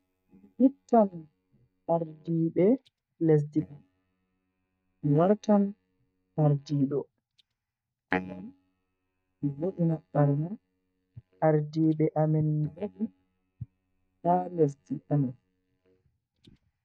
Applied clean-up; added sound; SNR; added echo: neural mask model DeepFilterNet 3.